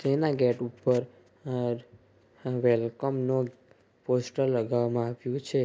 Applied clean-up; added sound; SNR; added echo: none; none; none; none.